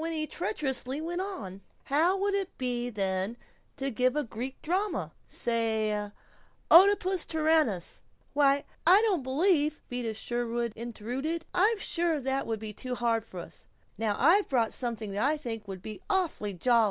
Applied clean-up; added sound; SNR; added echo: none; none; none; none.